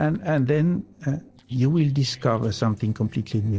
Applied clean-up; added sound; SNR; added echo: neural separator model SepFormer DNS4.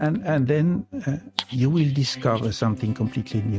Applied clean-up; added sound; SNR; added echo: neural mask model RNNoise.